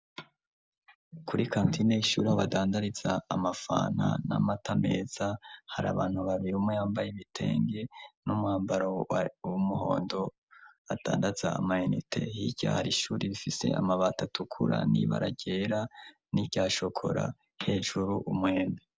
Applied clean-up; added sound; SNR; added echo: none; none; none; none.